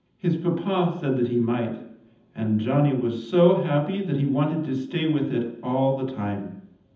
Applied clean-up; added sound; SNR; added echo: none; none; none; reverberation time 0.8 s.